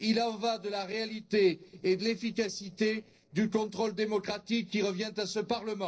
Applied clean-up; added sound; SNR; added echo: neural separator model SepFormer DNS4.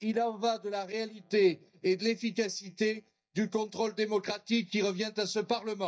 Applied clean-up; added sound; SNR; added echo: neural mask model DeepFilterNet 3.